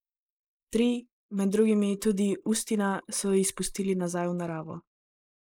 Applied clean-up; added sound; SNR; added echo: neural mask model Resemble Enhance denoiser.